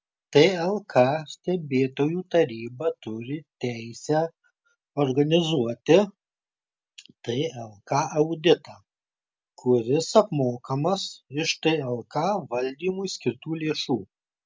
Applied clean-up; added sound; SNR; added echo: none; none; none; none.